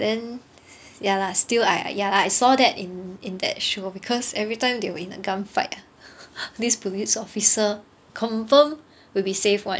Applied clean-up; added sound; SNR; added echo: none; none; none; none.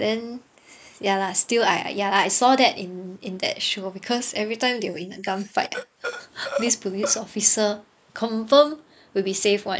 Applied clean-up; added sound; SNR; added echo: neural mask model Resemble Enhance denoiser.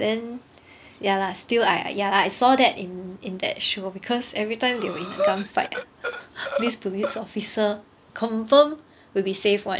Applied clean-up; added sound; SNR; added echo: none; Breathing; 6 dB; none.